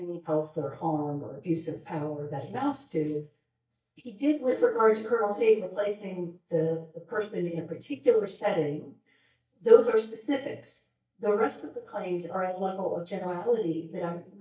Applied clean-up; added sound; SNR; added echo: neural mask model DeepFilterNet 3.